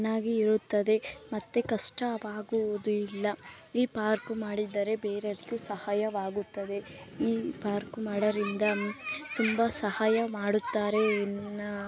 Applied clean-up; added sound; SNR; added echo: none; none; none; none.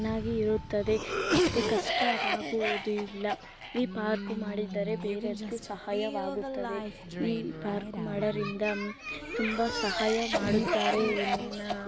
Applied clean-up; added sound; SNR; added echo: none; Cough; 1 dB; none.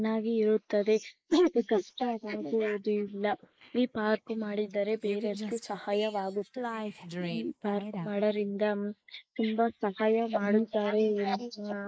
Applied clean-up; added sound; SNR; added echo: neural mask model Resemble Enhance denoiser.